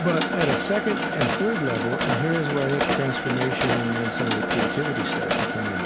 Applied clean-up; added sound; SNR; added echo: none; Mechanisms; -2 dB; none.